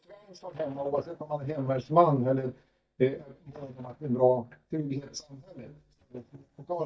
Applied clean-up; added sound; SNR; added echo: neural mask model DeepFilterNet 3.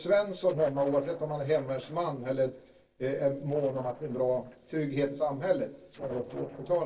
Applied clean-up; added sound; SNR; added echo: neural separator model SepFormer DNS4.